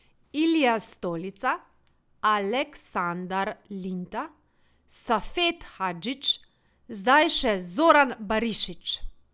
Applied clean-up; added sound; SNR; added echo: none; none; none; none.